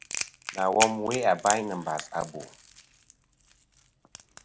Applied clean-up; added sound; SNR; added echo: none; Crackle; 7 dB; none.